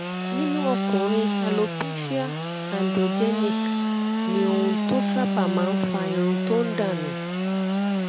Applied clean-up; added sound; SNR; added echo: none; Sawing / Engine; -2 dB; none.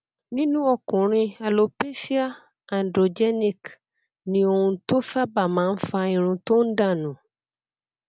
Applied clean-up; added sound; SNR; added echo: none; none; none; none.